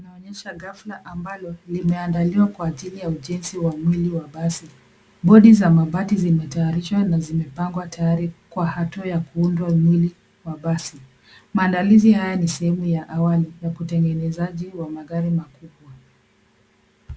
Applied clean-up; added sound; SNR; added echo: none; none; none; none.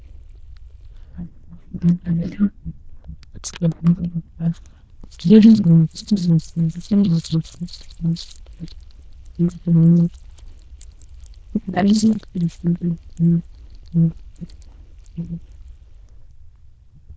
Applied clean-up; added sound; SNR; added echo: neural diffusion model UNIVERSE++.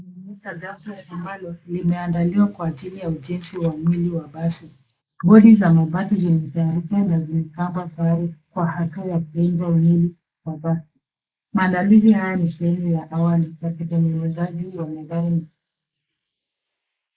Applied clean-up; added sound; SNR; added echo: neural mask model Resemble Enhance denoiser.